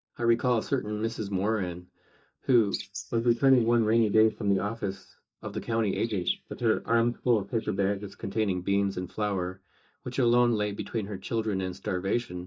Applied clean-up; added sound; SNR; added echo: neural mask model DeepFilterNet 3.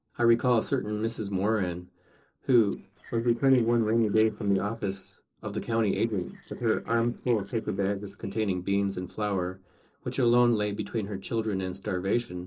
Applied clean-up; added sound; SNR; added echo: neural separator model SepFormer DNS4.